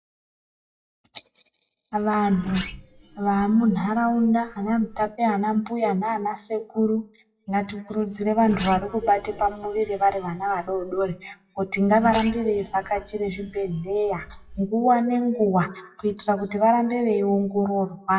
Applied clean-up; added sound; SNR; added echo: classical method WPE with log-MMSE.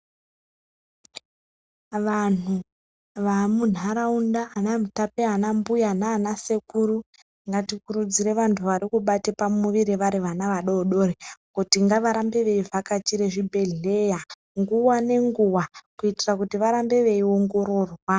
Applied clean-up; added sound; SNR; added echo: none; none; none; none.